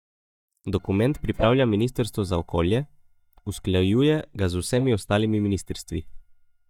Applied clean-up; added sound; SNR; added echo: neural mask model DeepFilterNet 3.